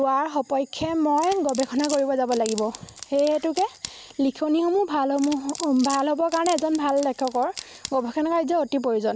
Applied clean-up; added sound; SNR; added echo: none; Wood; 16 dB; none.